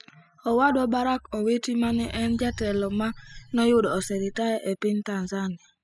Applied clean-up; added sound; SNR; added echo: classical method spectral subtraction.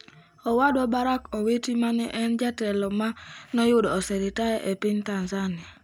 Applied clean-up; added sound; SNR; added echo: none; none; none; none.